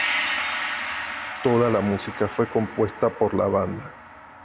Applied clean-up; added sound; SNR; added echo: none; Gong; 6 dB; none.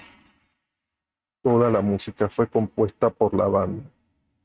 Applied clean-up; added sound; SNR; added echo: neural mask model RNNoise.